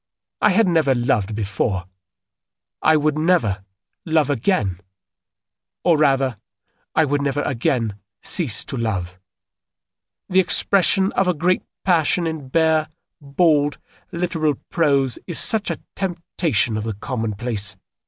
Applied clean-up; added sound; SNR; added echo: none; none; none; none.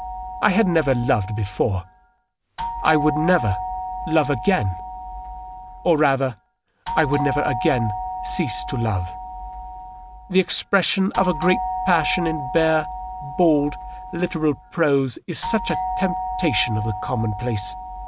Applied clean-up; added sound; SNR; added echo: none; Doorbell; 7 dB; none.